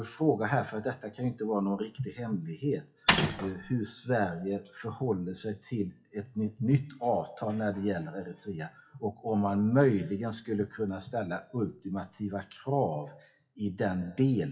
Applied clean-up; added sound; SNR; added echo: classical method WPE with log-MMSE.